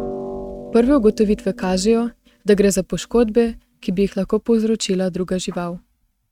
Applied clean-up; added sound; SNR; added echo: neural mask model RNNoise.